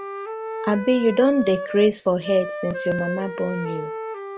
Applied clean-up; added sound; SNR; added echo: none; Wind instrument, woodwind instrument; 8 dB; none.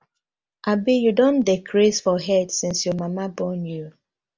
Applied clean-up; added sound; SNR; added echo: none; none; none; none.